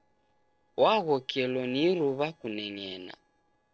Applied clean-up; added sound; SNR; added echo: neural separator model SepFormer DNS4.